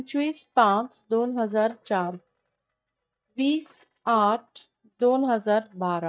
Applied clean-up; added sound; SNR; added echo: neural mask model DeepFilterNet 3.